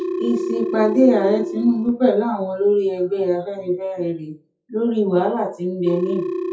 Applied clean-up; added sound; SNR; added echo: classical method WPE with log-MMSE.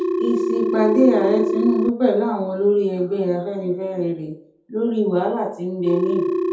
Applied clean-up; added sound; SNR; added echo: none; Telephone; 4 dB; reverberation time 0.5 s.